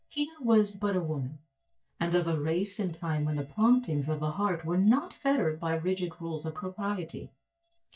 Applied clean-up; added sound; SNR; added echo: neural mask model DeepFilterNet 3.